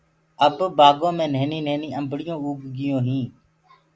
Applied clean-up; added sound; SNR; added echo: none; none; none; none.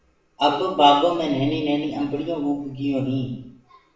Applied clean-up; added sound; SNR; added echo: none; none; none; reverberation time 0.7 s.